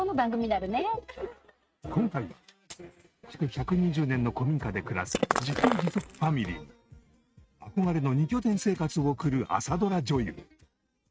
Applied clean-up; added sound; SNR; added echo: neural mask model RNNoise.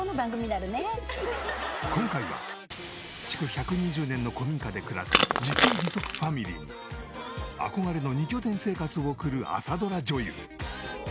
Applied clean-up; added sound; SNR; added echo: none; Crushing; -5 dB; none.